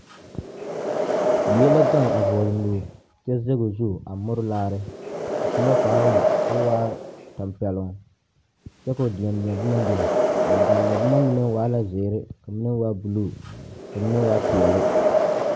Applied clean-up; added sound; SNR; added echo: none; Wind; 0 dB; none.